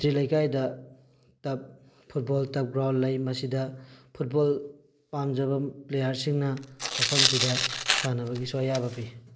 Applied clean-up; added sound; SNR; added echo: none; Tearing; 0 dB; none.